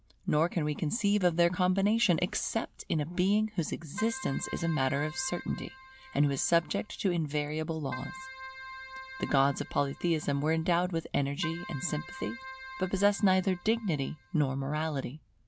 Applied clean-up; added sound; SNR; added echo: none; Keyboard (musical); 15 dB; none.